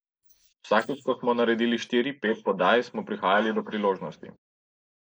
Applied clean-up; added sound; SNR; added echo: neural mask model Resemble Enhance denoiser.